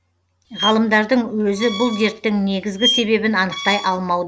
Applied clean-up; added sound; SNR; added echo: none; Squeak; 8 dB; none.